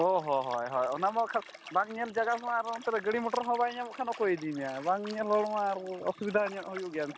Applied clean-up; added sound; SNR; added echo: none; Liquid; 18 dB; none.